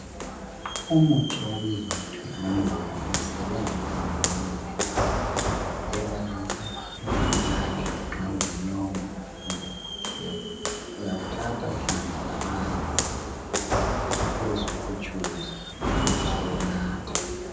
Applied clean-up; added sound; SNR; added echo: none; Walk, footsteps; -2 dB; reverberation time 0.6 s.